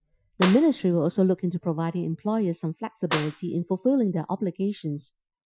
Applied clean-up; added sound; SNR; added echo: classical method Wiener filter.